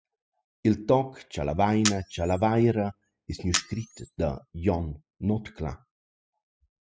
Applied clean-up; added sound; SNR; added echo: classical method spectral subtraction.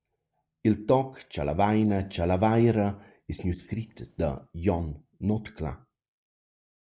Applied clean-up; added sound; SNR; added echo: neural mask model Resemble Enhance denoiser.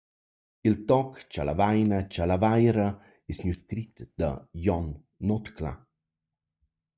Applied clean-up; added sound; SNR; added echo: neural mask model DeepFilterNet 3.